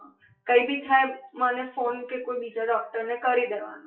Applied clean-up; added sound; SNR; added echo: classical method WPE with log-MMSE.